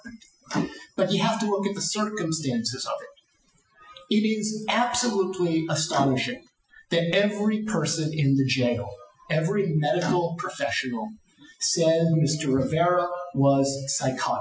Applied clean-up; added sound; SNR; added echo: classical method Wiener filter.